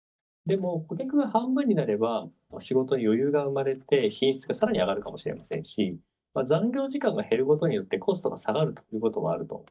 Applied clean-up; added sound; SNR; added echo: neural mask model DeepFilterNet 3.